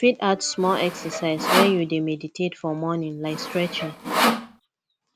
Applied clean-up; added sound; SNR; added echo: none; Sawing; 2 dB; none.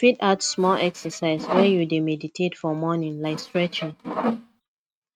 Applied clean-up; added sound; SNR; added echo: neural mask model RNNoise.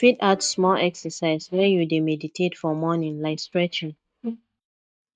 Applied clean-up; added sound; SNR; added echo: neural mask model DeepFilterNet 3.